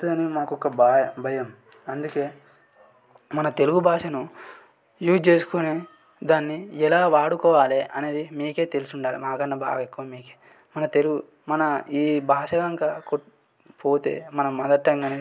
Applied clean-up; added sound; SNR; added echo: none; none; none; none.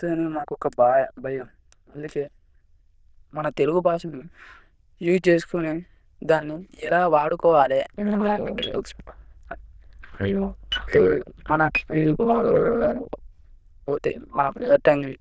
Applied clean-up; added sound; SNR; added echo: neural diffusion model UNIVERSE++.